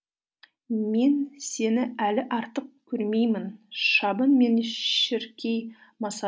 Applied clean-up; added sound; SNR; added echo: none; none; none; none.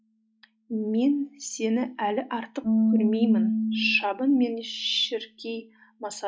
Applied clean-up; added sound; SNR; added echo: classical method log-MMSE.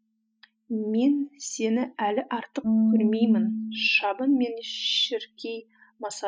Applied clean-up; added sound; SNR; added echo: classical method spectral subtraction.